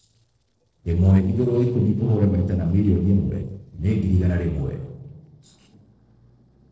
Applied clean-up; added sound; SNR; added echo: neural separator model SepFormer DNS4.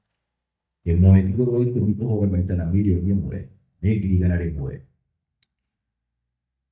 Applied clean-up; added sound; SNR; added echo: neural mask model DeepFilterNet 3.